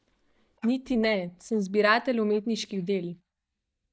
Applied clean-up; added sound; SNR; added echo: neural mask model DeepFilterNet 3.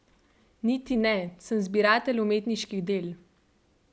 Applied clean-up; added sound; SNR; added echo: none; none; none; none.